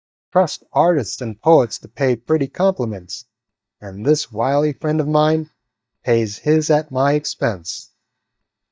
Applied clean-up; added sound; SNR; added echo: neural mask model DeepFilterNet 3.